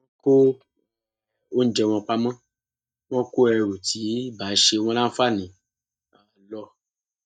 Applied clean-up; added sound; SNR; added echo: neural mask model DeepFilterNet 3.